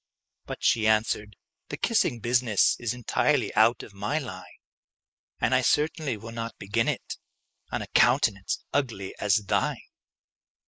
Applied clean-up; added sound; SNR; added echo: neural mask model Resemble Enhance denoiser.